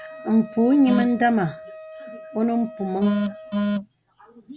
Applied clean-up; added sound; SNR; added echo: none; Wind instrument, woodwind instrument; 18 dB; none.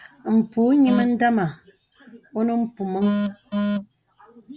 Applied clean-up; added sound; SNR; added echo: none; none; none; none.